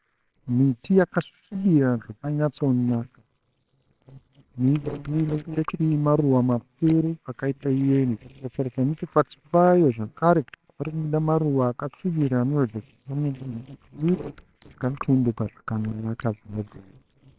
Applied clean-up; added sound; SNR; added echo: neural separator model SepFormer WHAMR!.